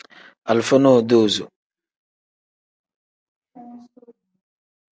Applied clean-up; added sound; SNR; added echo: none; none; none; none.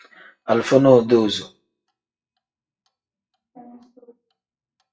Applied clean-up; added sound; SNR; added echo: classical method WPE with log-MMSE.